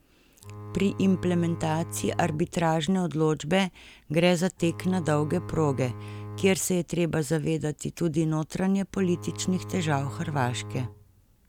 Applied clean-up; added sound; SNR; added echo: none; Bowed string instrument; 12 dB; none.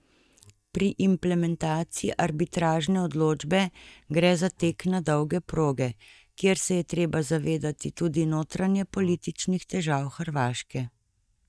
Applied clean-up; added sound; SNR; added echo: neural mask model DeepFilterNet 3.